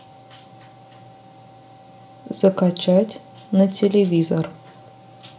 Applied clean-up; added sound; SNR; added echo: none; none; none; reverberation time 0.4 s.